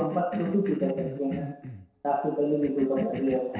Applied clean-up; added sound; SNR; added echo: none; Cough; 9 dB; reverberation time 0.7 s.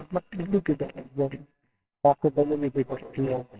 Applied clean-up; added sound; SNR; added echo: neural separator model SepFormer WHAMR!.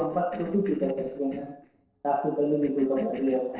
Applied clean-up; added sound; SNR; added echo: neural separator model SepFormer DNS4.